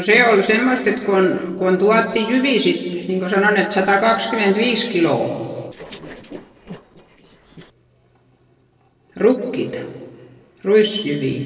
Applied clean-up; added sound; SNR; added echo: neural separator model SepFormer DNS4.